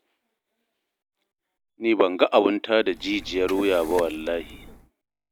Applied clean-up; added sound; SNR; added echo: none; Liquid; 16 dB; none.